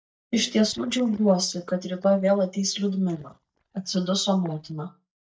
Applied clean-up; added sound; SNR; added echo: neural mask model DeepFilterNet 3.